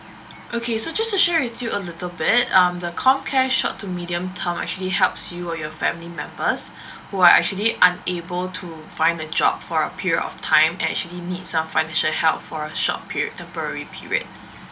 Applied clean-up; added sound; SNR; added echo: none; none; none; none.